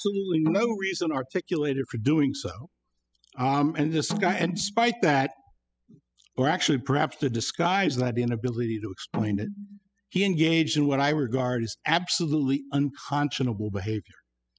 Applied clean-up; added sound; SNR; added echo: classical method spectral subtraction.